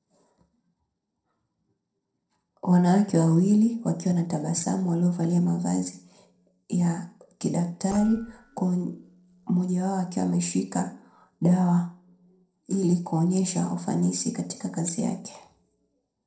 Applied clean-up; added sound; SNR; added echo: neural separator model SepFormer DNS4.